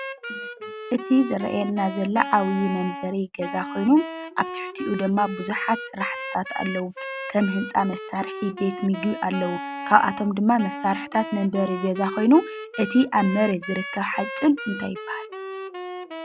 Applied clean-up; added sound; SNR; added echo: none; Wind instrument, woodwind instrument; 10 dB; none.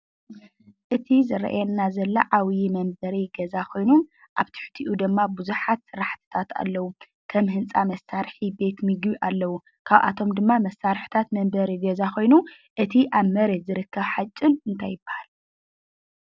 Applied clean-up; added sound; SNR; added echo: none; none; none; none.